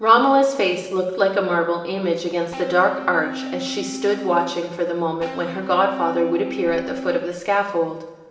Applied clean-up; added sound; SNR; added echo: none; Electric guitar / Bass guitar; 11 dB; reverberation time 1.0 s.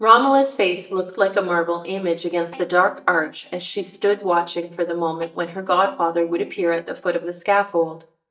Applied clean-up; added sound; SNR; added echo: neural mask model DeepFilterNet 3.